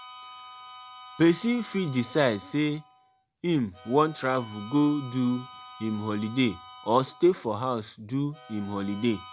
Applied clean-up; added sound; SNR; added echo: none; Harmonica; 20 dB; none.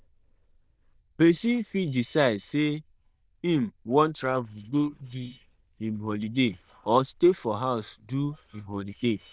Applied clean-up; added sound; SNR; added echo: neural diffusion model UNIVERSE++.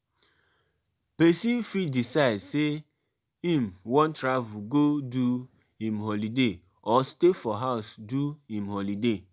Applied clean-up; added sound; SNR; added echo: none; none; none; none.